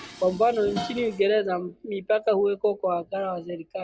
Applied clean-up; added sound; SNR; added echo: none; Dishes, pots, and pans; 16 dB; none.